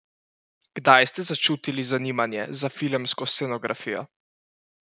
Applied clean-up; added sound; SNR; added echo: none; none; none; none.